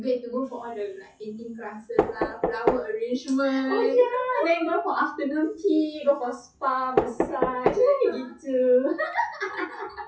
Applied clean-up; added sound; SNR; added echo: classical method WPE with log-MMSE.